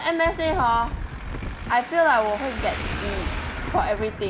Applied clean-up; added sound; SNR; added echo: none; Wind + Traffic noise, roadway noise; 6 dB; none.